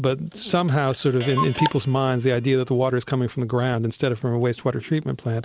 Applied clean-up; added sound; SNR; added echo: none; Clock; 11 dB; none.